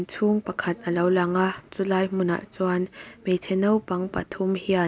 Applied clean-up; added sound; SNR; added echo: none; none; none; none.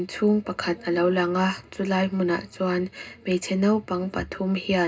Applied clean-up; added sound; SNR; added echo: none; none; none; reverberation time 0.2 s.